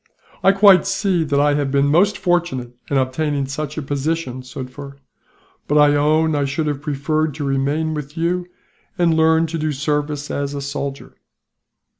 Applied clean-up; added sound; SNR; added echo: none; none; none; none.